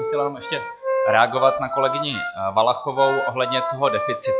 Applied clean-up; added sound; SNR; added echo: classical method log-MMSE.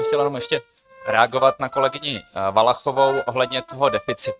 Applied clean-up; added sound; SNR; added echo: neural mask model RNNoise.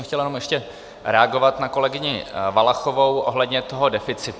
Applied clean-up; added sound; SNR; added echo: none; none; none; none.